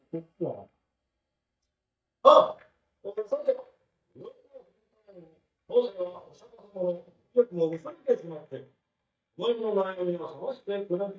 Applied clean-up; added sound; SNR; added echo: neural mask model DeepFilterNet 3.